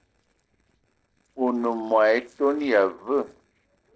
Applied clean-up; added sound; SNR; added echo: neural separator model SepFormer DNS4.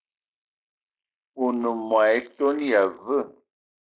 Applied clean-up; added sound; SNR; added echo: neural mask model Resemble Enhance denoiser.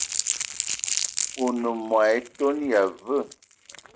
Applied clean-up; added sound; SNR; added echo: neural mask model RNNoise.